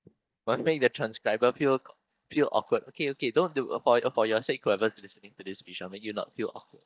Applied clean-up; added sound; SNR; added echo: neural mask model DeepFilterNet 3.